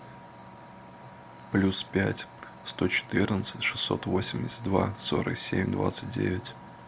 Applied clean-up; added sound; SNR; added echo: none; none; none; none.